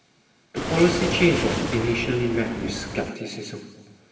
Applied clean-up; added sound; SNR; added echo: none; Waves, surf; 4 dB; reverberation time 1.3 s.